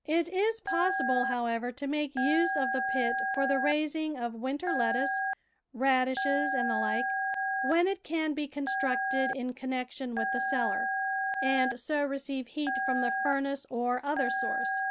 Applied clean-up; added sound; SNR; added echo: none; Telephone; 1 dB; none.